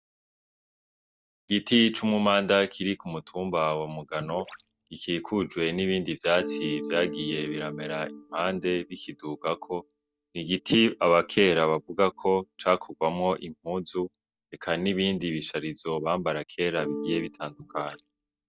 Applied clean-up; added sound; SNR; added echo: neural mask model DeepFilterNet 3.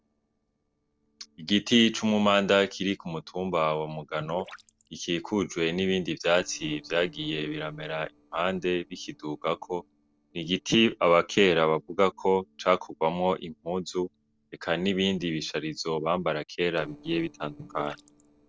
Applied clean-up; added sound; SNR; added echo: neural separator model SepFormer DNS4.